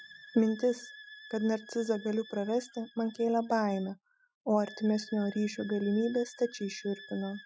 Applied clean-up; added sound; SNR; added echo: classical method Wiener filter.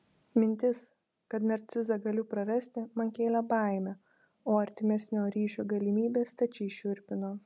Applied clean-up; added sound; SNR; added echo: none; none; none; none.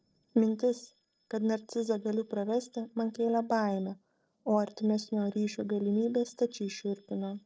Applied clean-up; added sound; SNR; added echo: neural separator model SepFormer DNS4.